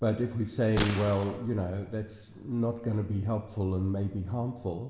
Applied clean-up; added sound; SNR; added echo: none; Gunshot, gunfire; 7 dB; reverberation time 1.1 s.